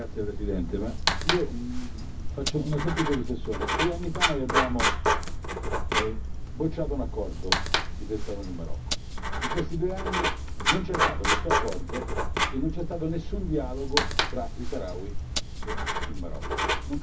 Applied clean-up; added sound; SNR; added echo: none; Writing; -5 dB; reverberation time 0.4 s.